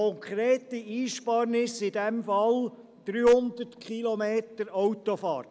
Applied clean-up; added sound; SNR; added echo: none; none; none; none.